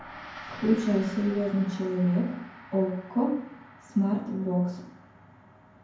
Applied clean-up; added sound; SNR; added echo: none; Gong; 18 dB; reverberation time 0.9 s.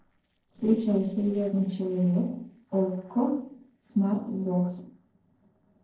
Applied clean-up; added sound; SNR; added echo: neural separator model SepFormer DNS4.